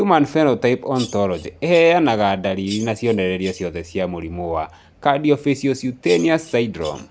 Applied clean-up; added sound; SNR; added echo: none; Bird vocalization, bird call, bird song; 19 dB; none.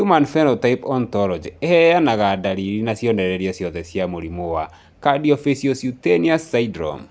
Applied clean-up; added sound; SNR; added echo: none; none; none; none.